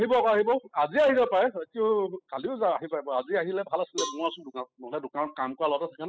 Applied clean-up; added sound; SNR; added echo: classical method spectral subtraction.